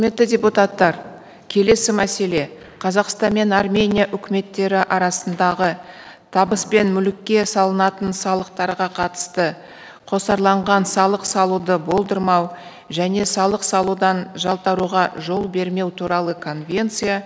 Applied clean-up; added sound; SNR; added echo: none; none; none; none.